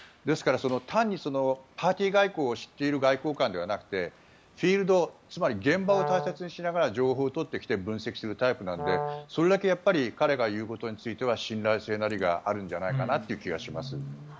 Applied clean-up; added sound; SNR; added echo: none; Brass instrument; 7 dB; none.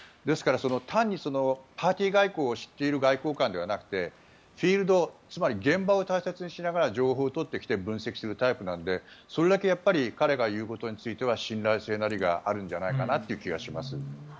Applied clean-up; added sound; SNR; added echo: none; none; none; none.